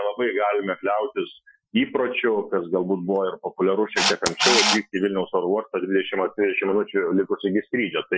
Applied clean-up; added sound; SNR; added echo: classical method Wiener filter.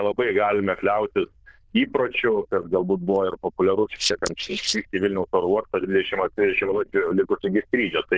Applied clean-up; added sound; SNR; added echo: neural diffusion model UNIVERSE++.